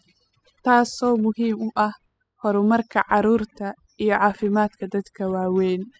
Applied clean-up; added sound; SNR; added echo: classical method spectral subtraction.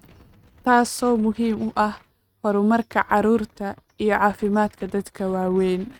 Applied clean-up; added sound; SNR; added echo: neural mask model RNNoise.